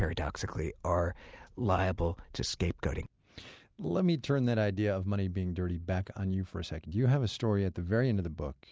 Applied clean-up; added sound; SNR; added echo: none; none; none; none.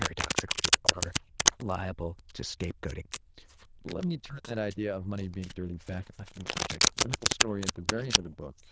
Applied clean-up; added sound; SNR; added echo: neural diffusion model UNIVERSE++.